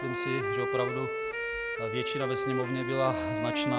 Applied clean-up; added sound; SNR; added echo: none; Wind instrument, woodwind instrument; -1 dB; none.